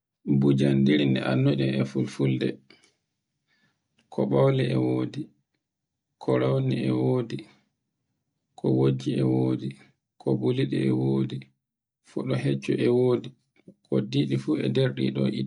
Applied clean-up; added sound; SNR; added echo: none; none; none; none.